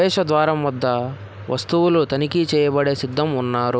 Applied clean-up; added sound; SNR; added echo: none; none; none; none.